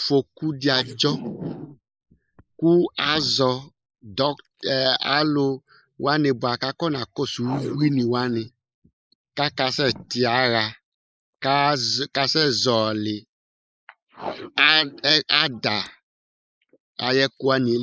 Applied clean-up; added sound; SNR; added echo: neural mask model Resemble Enhance denoiser.